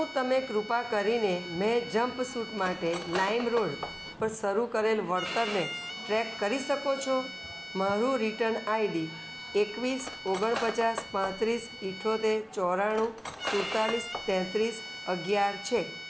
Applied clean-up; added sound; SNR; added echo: none; Cutlery, silverware + Bowed string instrument; 10 dB; none.